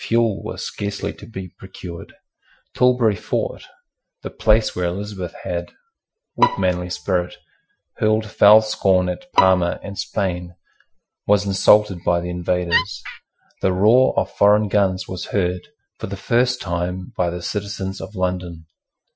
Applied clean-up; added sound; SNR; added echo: classical method Wiener filter.